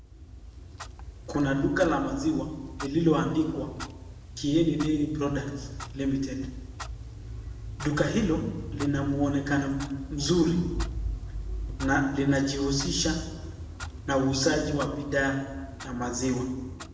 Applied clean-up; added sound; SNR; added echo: none; Clock; 9 dB; reverberation time 0.9 s.